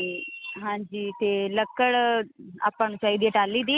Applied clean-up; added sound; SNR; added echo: none; none; none; none.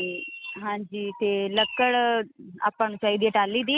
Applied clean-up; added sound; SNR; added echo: neural mask model RNNoise.